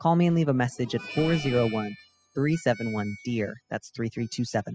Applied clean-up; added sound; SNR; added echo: classical method spectral subtraction.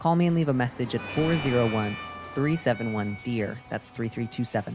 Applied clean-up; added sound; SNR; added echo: none; Cricket + Harmonica; 13 dB; none.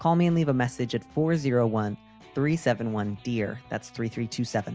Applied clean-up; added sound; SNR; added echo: none; none; none; none.